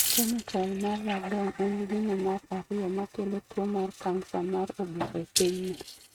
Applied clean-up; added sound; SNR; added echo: neural mask model RNNoise.